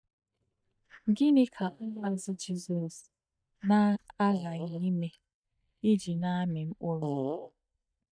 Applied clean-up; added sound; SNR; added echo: neural mask model DeepFilterNet 3.